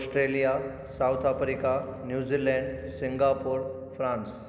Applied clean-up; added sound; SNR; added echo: none; Motorcycle / Crow; 17 dB; none.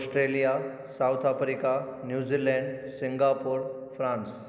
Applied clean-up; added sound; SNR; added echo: none; none; none; none.